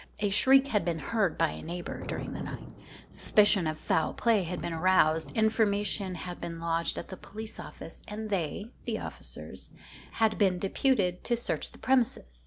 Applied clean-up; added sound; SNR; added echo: none; Thunder; 17 dB; none.